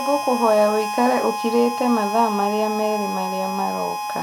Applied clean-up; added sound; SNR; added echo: none; Harmonica; 5 dB; none.